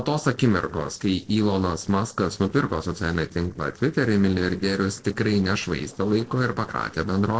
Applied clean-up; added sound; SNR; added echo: neural separator model SepFormer DNS4.